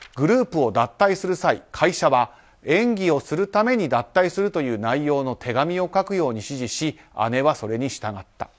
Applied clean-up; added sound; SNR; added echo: none; none; none; none.